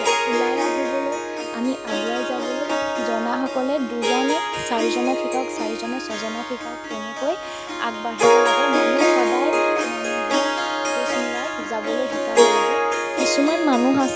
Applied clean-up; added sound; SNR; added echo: none; Harp; -4 dB; none.